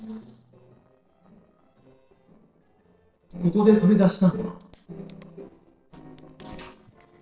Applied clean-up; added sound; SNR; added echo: neural separator model SepFormer DNS4.